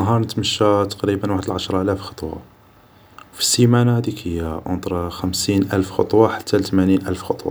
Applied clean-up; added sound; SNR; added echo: none; none; none; none.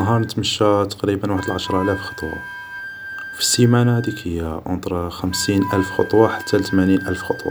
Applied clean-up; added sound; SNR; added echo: none; Wind instrument, woodwind instrument; 13 dB; none.